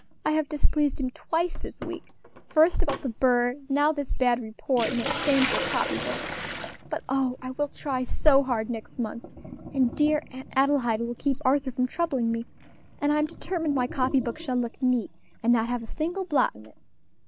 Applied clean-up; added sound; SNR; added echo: none; Sink (filling or washing); 14 dB; none.